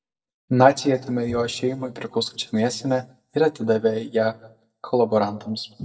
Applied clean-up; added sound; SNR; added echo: neural mask model DeepFilterNet 3.